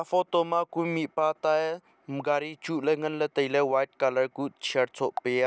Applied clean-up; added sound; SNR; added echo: none; none; none; none.